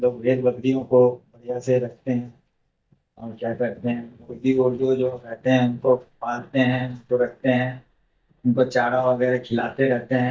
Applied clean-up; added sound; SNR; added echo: neural mask model DeepFilterNet 3.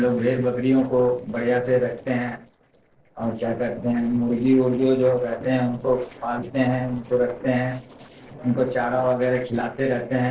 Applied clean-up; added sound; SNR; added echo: neural separator model SepFormer DNS4.